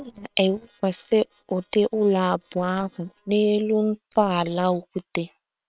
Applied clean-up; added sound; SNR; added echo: neural separator model SepFormer WHAM!.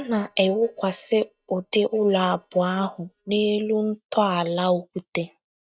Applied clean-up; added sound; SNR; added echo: neural mask model DeepFilterNet 3.